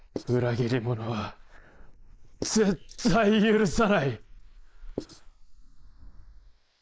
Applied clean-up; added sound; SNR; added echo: neural mask model Resemble Enhance denoiser.